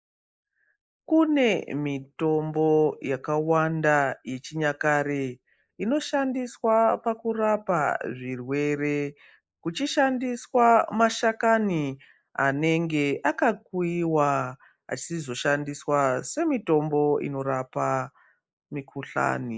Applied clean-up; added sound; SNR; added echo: neural mask model Resemble Enhance denoiser.